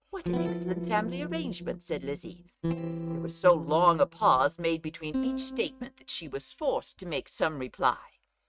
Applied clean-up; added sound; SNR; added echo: neural mask model RNNoise.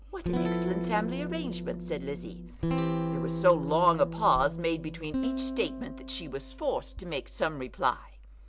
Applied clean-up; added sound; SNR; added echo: none; Guitar; 3 dB; none.